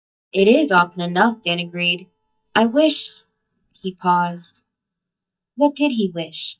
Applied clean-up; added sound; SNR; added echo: neural mask model DeepFilterNet 3.